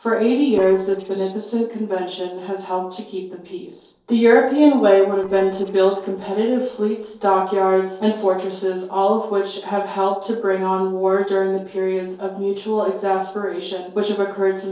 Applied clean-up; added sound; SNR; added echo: neural separator model SepFormer DNS4.